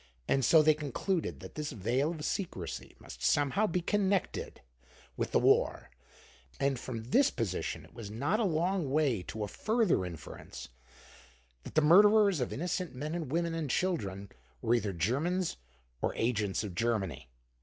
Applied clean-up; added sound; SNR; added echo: none; none; none; none.